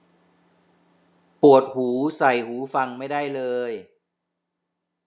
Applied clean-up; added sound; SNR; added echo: none; none; none; none.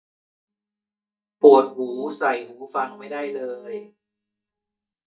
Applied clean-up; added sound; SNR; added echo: neural mask model DeepFilterNet 3.